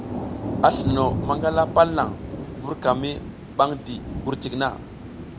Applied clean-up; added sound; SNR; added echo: none; Thunder / Rain; 6 dB; none.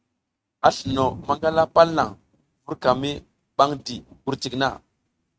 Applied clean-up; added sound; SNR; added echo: neural mask model RNNoise.